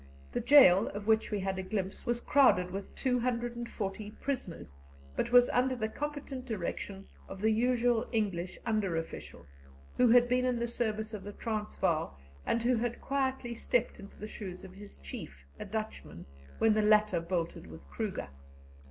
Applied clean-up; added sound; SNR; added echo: none; Musical instrument; 20 dB; none.